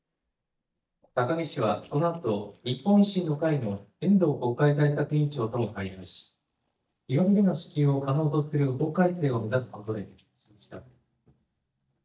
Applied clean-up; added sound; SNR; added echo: neural mask model DeepFilterNet 3.